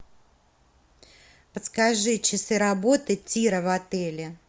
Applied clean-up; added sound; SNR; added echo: none; none; none; none.